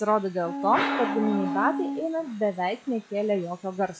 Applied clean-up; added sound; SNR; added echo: classical method log-MMSE.